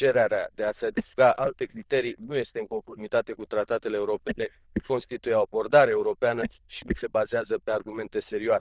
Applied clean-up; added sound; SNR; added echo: neural diffusion model UNIVERSE++.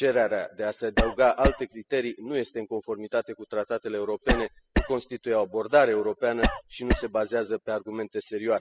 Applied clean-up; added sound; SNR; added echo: classical method spectral subtraction.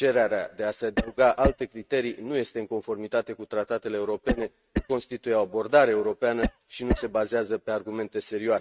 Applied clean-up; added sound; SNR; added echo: neural mask model RNNoise.